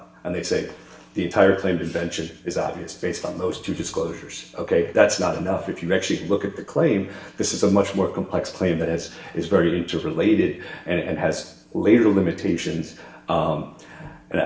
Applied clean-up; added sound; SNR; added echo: none; none; none; reverberation time 0.6 s.